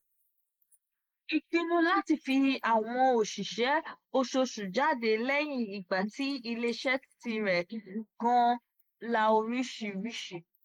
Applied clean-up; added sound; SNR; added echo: neural mask model Resemble Enhance denoiser.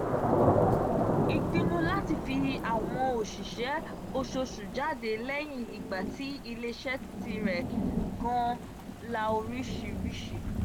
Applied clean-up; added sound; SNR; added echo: none; Thunder / Rain; -3 dB; none.